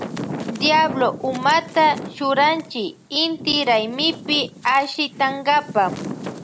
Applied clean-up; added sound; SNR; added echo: none; Wind; 11 dB; none.